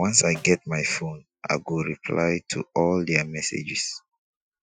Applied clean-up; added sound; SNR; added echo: classical method Wiener filter.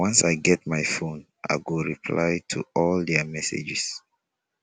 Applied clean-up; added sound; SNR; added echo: none; none; none; none.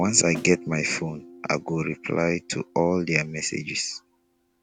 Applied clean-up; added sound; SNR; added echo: none; Snare drum + Guitar; 18 dB; none.